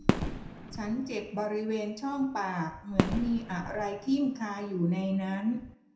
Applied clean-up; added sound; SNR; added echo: none; Fireworks; 4 dB; reverberation time 0.5 s.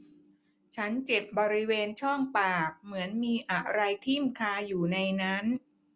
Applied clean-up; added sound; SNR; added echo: none; none; none; none.